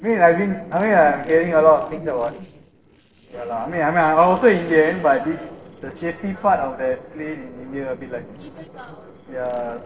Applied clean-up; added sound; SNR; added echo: neural separator model SepFormer DNS4.